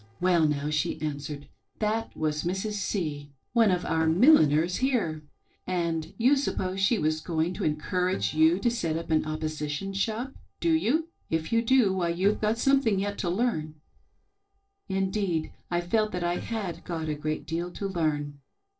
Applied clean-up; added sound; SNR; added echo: neural separator model SepFormer DNS4.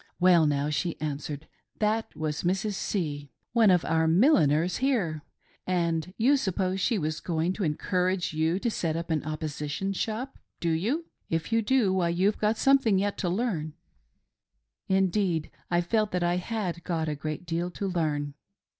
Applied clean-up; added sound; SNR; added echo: none; none; none; none.